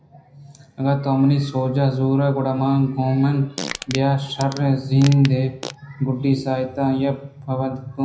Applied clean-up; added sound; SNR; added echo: none; Fart; 14 dB; reverberation time 0.5 s.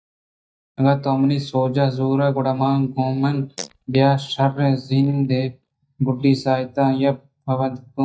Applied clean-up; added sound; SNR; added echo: neural mask model DeepFilterNet 3.